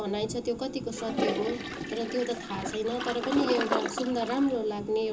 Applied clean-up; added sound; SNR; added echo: none; Toilet flush; 4 dB; reverberation time 0.2 s.